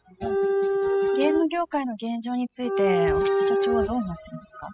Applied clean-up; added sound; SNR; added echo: classical method spectral subtraction.